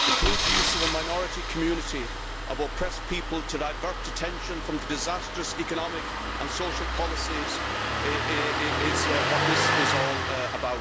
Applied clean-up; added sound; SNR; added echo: none; Engine starting; -3 dB; none.